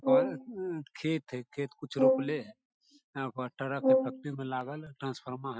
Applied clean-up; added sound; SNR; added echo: classical method Wiener filter.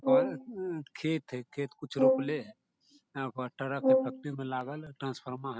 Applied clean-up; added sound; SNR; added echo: none; Brass instrument; -4 dB; none.